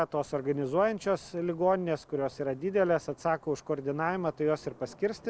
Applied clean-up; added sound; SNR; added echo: none; none; none; none.